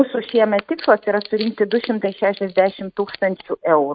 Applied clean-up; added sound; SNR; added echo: neural mask model RNNoise.